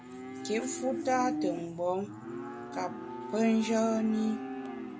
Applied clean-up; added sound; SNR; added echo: none; Livestock, farm animals, working animals; 6 dB; none.